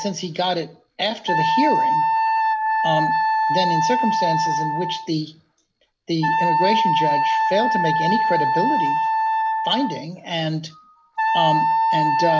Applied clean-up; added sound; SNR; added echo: none; Wind instrument, woodwind instrument; -5 dB; none.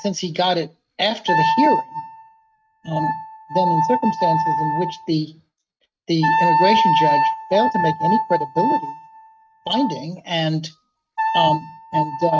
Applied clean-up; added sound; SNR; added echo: neural mask model RNNoise.